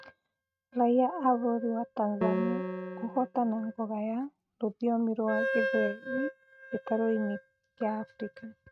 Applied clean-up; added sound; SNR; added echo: neural mask model RNNoise.